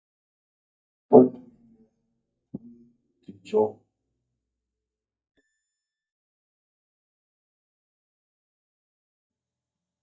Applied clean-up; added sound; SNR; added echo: neural mask model DeepFilterNet 3.